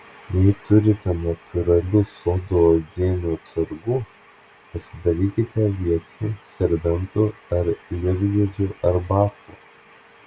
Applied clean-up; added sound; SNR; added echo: none; none; none; none.